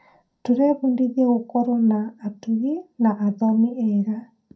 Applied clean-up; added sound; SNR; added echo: none; none; none; reverberation time 0.2 s.